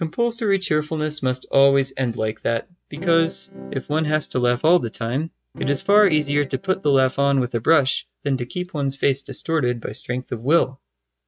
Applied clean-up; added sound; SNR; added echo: neural mask model RNNoise.